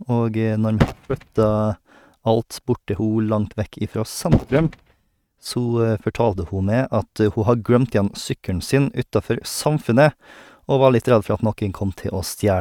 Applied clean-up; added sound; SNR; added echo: neural mask model RNNoise.